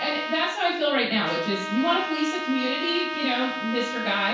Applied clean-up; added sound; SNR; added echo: none; Trumpet; 6 dB; reverberation time 0.7 s.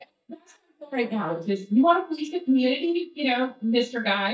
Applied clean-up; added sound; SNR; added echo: neural mask model DeepFilterNet 3.